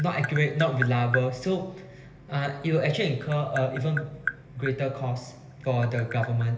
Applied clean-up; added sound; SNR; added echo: none; Tap; 11 dB; reverberation time 1.4 s.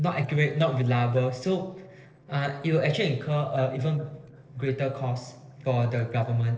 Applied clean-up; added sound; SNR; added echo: neural separator model SepFormer DNS4.